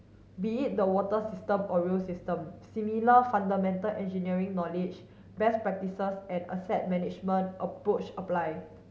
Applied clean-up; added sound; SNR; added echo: none; none; none; none.